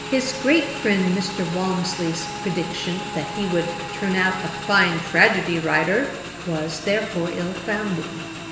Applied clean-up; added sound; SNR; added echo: none; Motorcycle / Engine; 9 dB; reverberation time 1.1 s.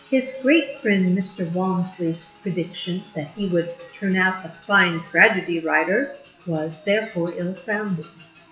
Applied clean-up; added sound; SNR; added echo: classical method WPE with log-MMSE.